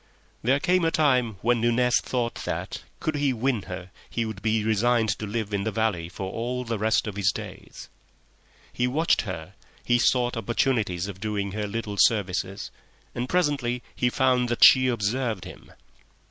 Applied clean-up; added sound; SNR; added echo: none; none; none; none.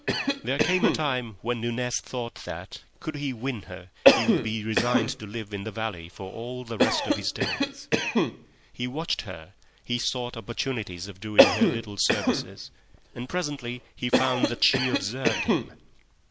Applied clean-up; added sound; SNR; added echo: none; Cough; -3 dB; none.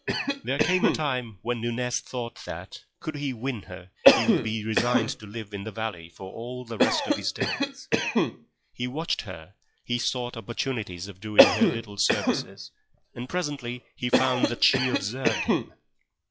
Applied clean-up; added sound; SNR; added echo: classical method log-MMSE.